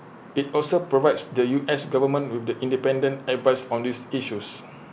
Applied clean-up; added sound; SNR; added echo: none; none; none; none.